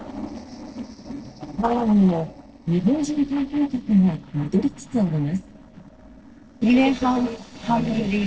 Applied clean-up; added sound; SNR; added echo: neural separator model SepFormer DNS4.